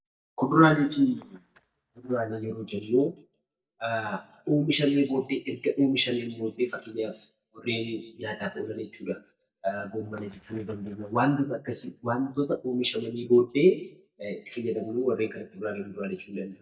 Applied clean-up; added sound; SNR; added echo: neural mask model DeepFilterNet 3.